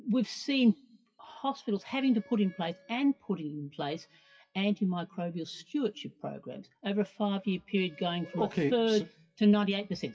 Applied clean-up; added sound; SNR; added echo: classical method WPE with log-MMSE.